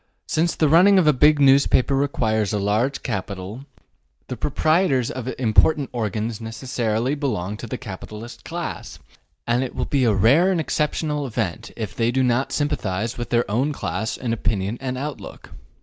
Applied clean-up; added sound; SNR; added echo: none; none; none; none.